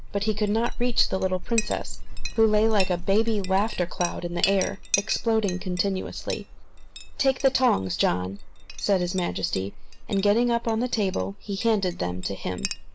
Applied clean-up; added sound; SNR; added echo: none; Chink, clink; 3 dB; none.